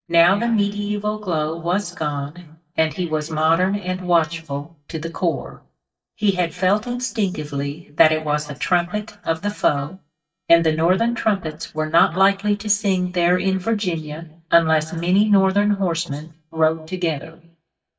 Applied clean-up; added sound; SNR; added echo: neural mask model DeepFilterNet 3.